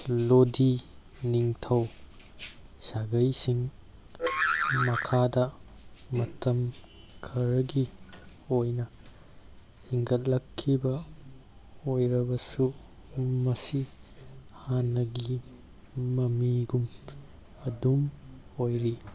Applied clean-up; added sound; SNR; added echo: none; none; none; none.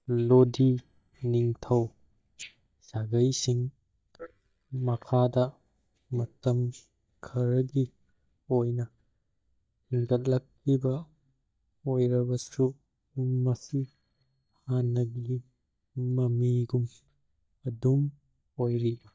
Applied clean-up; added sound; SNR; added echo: neural mask model DeepFilterNet 3.